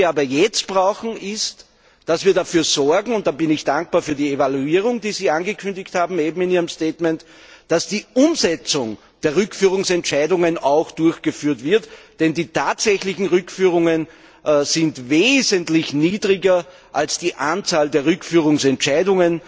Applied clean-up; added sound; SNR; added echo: none; none; none; none.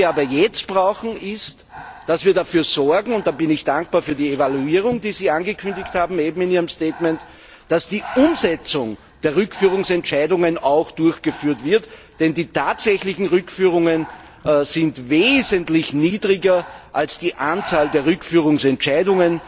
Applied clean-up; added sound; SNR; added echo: none; Breathing; 19 dB; none.